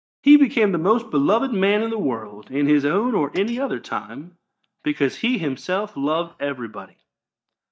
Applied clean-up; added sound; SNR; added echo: neural mask model DeepFilterNet 3.